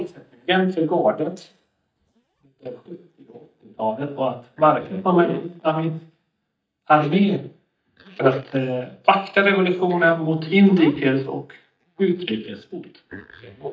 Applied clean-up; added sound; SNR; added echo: neural mask model DeepFilterNet 3.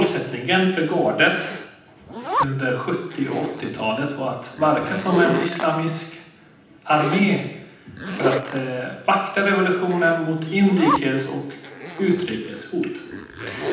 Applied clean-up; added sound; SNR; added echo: none; Zipper (clothing); 8 dB; reverberation time 0.9 s.